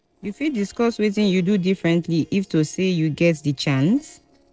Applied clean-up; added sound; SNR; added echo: neural separator model SepFormer DNS4.